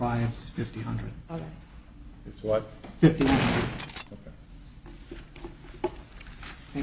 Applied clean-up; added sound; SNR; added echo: none; Gunshot, gunfire; 0 dB; none.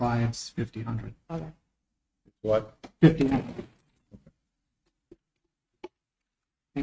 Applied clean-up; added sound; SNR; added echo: neural mask model RNNoise.